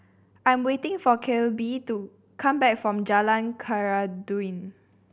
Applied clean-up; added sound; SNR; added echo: none; none; none; none.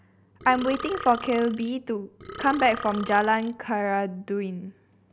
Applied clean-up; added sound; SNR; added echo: none; Burping, eructation; 13 dB; none.